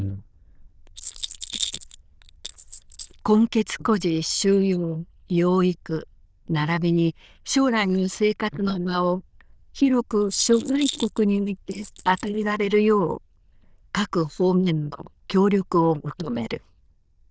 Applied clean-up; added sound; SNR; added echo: neural diffusion model UNIVERSE++.